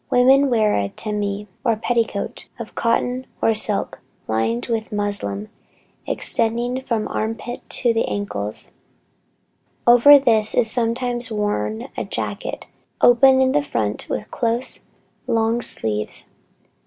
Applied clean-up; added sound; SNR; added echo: none; none; none; none.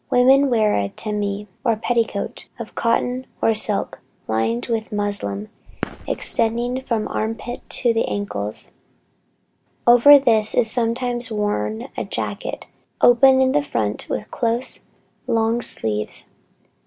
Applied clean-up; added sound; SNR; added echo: none; Fireworks; 15 dB; none.